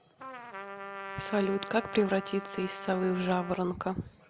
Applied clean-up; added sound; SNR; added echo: none; Trumpet; 12 dB; none.